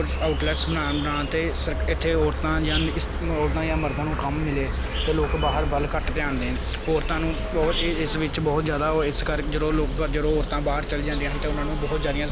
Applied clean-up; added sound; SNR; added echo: none; Insect; 1 dB; none.